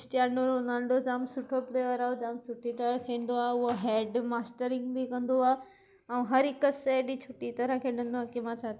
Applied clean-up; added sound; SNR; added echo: none; none; none; none.